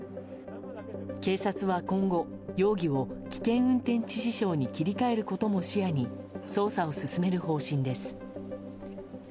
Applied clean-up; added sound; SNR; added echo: none; none; none; none.